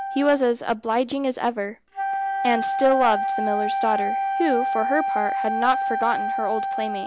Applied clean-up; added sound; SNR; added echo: none; Wind instrument, woodwind instrument; 2 dB; none.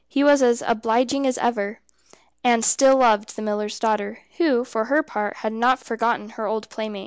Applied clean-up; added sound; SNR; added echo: none; none; none; none.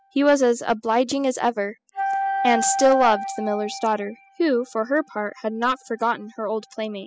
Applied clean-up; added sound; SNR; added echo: classical method spectral subtraction.